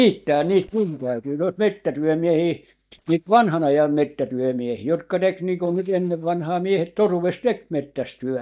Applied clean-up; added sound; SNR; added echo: neural mask model DeepFilterNet 3.